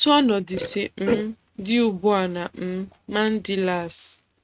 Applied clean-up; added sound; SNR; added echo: neural mask model RNNoise.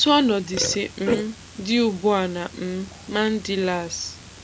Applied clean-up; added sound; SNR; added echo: none; Burping, eructation; 10 dB; none.